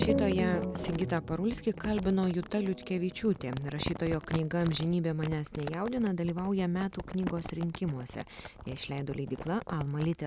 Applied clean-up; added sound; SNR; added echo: none; Crumpling, crinkling; 12 dB; none.